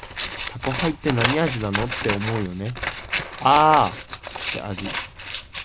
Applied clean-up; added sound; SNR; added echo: none; Scissors; 5 dB; none.